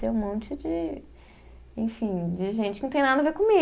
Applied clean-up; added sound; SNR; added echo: none; none; none; none.